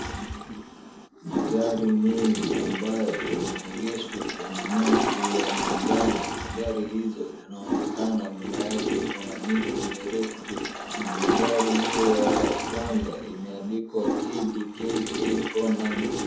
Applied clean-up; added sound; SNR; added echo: none; Toilet flush / Water; 0 dB; reverberation time 0.7 s.